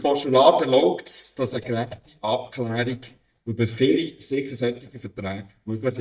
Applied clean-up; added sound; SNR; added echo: neural mask model DeepFilterNet 3.